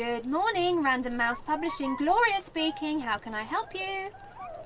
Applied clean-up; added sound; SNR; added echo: none; Buzz; 19 dB; none.